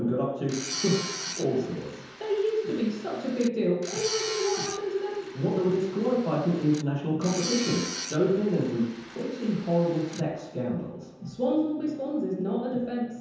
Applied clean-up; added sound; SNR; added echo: none; Tools; 10 dB; reverberation time 0.9 s.